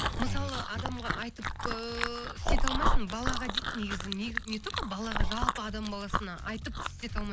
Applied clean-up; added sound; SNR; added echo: none; Chewing, mastication; -5 dB; none.